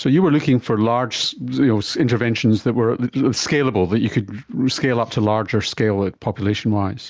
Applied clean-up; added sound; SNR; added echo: none; none; none; none.